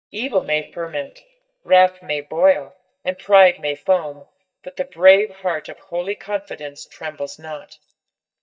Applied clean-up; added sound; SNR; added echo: neural mask model DeepFilterNet 3.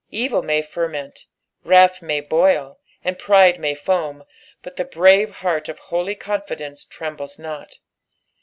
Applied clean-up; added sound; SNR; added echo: none; none; none; none.